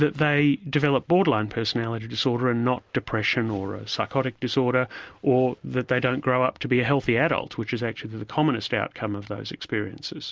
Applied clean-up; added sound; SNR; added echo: none; none; none; none.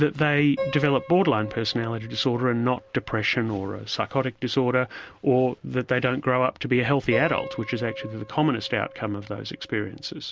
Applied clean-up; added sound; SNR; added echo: none; Piano; 15 dB; none.